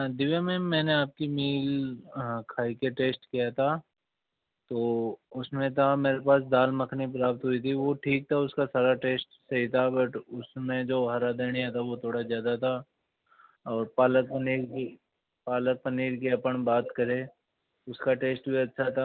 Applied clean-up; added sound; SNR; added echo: none; none; none; none.